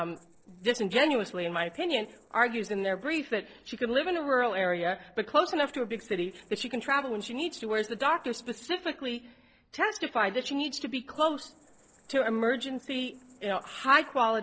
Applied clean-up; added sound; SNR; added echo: neural separator model SepFormer DNS4.